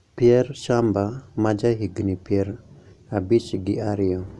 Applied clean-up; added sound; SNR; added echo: none; none; none; none.